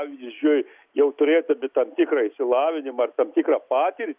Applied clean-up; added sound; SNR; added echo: none; none; none; none.